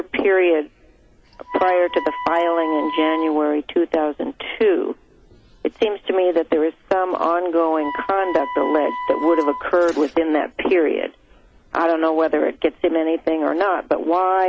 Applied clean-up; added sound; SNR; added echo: none; Wind instrument, woodwind instrument; 11 dB; none.